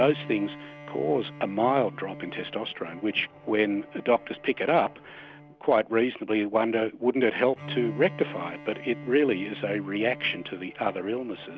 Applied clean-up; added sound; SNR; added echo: none; Bowed string instrument; 16 dB; none.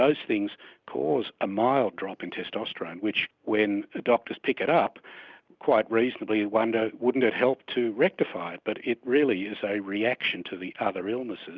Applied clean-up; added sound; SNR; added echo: none; none; none; none.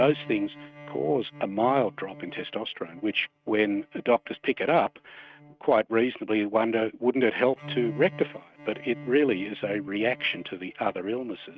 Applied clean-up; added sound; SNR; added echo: neural mask model RNNoise.